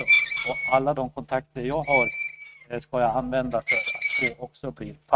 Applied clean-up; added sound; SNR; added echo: neural mask model RNNoise.